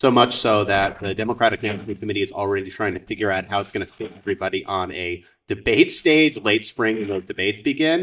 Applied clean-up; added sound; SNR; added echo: neural mask model DeepFilterNet 3.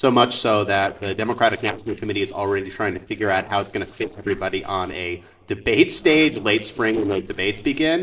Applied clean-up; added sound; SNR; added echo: neural separator model SepFormer DNS4.